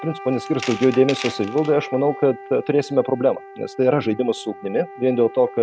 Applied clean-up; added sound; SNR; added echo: none; Wind instrument, woodwind instrument + Tools; 15 dB; none.